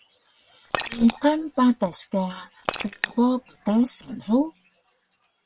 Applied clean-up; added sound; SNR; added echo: neural separator model SepFormer WHAM!.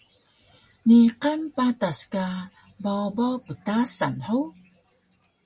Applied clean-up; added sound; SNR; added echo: none; none; none; none.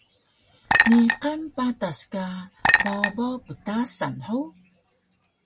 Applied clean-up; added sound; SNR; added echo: none; Chink, clink; -2 dB; none.